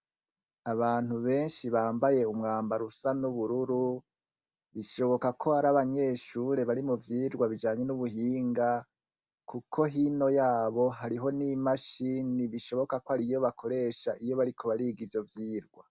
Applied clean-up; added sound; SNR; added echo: none; none; none; none.